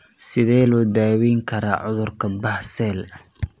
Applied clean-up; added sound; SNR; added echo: none; none; none; none.